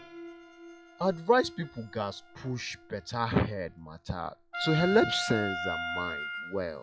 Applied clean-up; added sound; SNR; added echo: classical method log-MMSE.